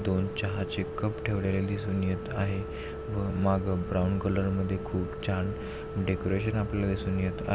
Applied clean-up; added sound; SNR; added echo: none; Organ; 11 dB; none.